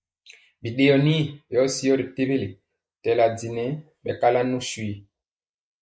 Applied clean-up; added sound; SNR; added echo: neural mask model Resemble Enhance denoiser.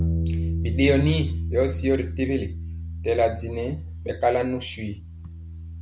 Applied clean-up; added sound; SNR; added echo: none; Bass guitar; 3 dB; none.